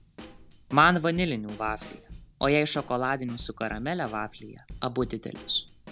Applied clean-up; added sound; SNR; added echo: none; Snare drum / Drum kit; 17 dB; none.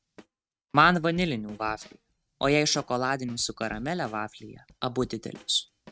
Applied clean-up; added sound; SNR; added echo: neural mask model RNNoise.